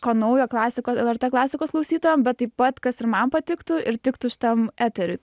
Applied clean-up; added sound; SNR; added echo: none; none; none; none.